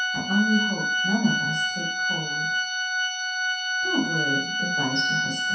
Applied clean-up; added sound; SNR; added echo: none; Organ; -3 dB; reverberation time 0.7 s.